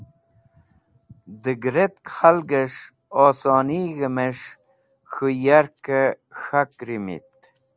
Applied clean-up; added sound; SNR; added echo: none; none; none; none.